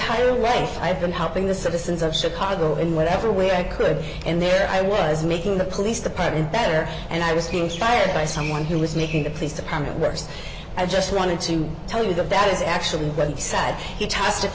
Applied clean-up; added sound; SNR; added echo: none; Chirp, tweet; 16 dB; none.